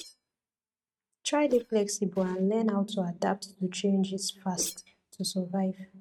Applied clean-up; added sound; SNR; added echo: neural mask model RNNoise.